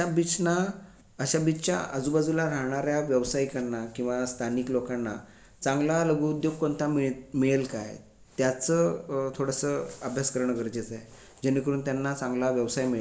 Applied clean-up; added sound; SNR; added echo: none; none; none; none.